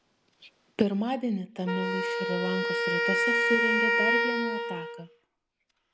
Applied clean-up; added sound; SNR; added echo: none; Wind instrument, woodwind instrument; -3 dB; none.